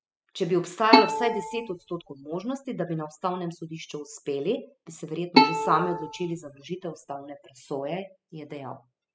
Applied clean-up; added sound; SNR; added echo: classical method spectral subtraction.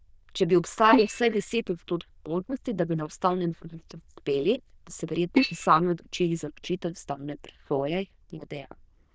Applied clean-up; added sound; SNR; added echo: neural diffusion model UNIVERSE++.